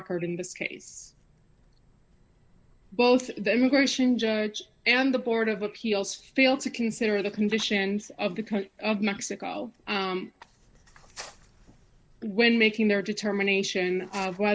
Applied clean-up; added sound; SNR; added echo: none; none; none; none.